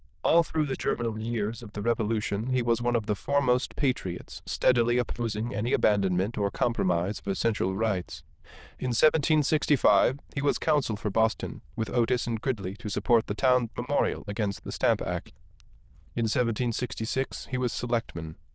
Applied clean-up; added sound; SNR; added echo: neural diffusion model UNIVERSE++.